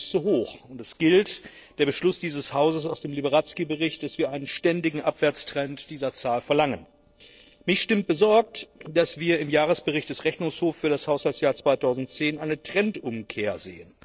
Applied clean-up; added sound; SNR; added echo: neural separator model SepFormer DNS4.